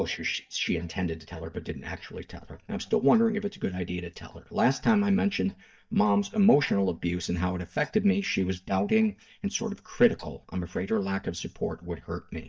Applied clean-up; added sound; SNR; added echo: neural mask model DeepFilterNet 3.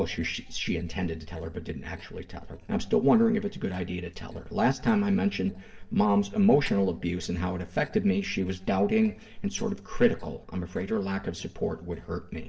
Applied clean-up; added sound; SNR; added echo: neural separator model SepFormer DNS4.